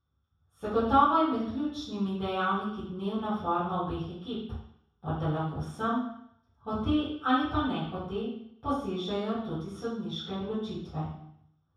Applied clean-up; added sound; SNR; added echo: none; none; none; reverberation time 0.7 s.